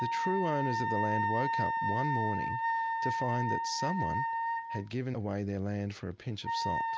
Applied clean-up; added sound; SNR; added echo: none; Wind instrument, woodwind instrument; -2 dB; none.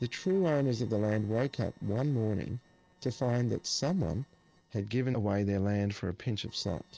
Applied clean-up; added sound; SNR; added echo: neural separator model SepFormer DNS4.